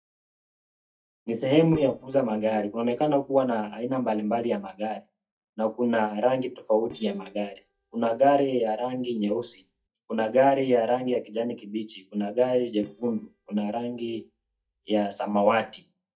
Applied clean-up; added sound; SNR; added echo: neural mask model DeepFilterNet 3.